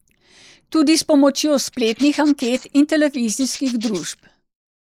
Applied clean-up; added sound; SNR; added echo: neural mask model Resemble Enhance denoiser.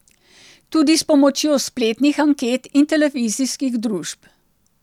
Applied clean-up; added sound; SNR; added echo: none; none; none; none.